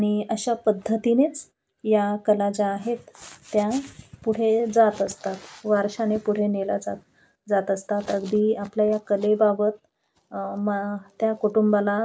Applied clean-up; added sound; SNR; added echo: none; none; none; none.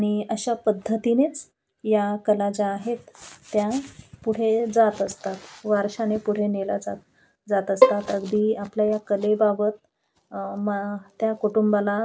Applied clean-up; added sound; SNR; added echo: none; Bowed string instrument; 0 dB; none.